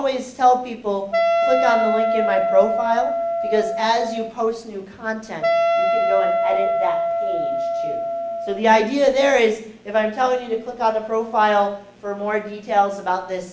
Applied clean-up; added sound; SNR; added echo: none; Wind instrument, woodwind instrument; -1 dB; none.